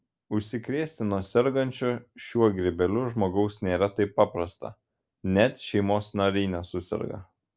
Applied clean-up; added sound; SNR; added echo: none; none; none; none.